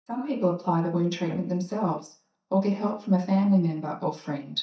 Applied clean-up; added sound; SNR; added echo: neural mask model DeepFilterNet 3.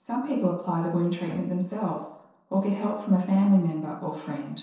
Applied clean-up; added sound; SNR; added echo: neural separator model SepFormer DNS4.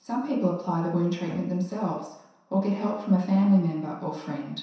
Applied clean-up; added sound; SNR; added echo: none; Bowed string instrument; 17 dB; reverberation time 0.7 s.